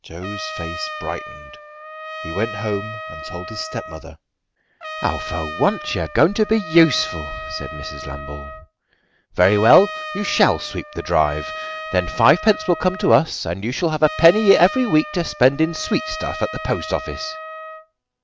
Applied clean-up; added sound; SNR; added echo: none; Trumpet; 11 dB; none.